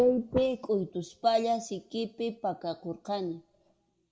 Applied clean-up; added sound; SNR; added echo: none; none; none; reverberation time 0.4 s.